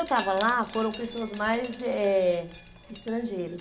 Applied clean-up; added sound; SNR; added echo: none; Wind chime; 16 dB; none.